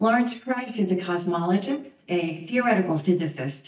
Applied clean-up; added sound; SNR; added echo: neural mask model DeepFilterNet 3.